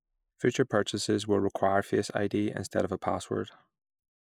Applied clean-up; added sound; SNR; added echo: neural mask model Resemble Enhance denoiser.